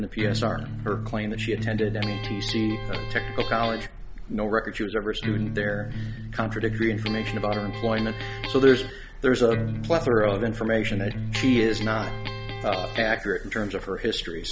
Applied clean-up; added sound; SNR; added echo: none; Electric guitar; 5 dB; none.